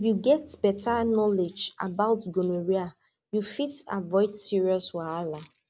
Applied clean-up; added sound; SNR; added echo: none; none; none; none.